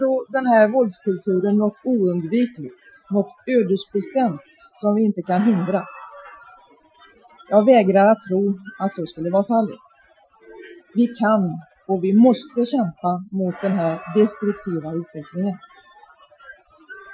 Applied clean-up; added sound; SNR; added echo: classical method Wiener filter.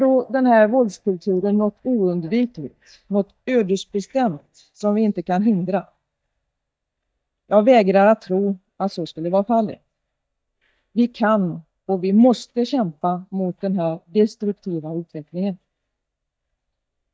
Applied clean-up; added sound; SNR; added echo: neural mask model DeepFilterNet 3.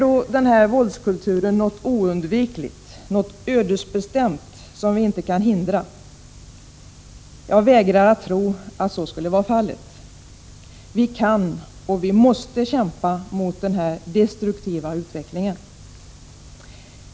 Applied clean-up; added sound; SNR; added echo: none; none; none; none.